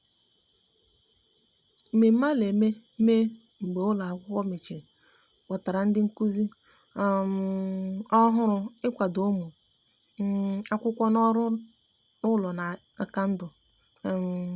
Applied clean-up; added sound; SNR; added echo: none; none; none; none.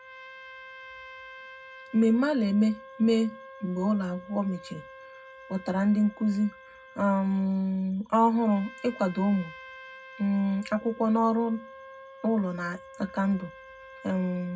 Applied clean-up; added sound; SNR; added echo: none; Trumpet; 19 dB; reverberation time 0.3 s.